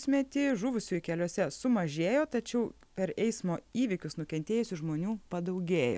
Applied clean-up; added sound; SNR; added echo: none; none; none; none.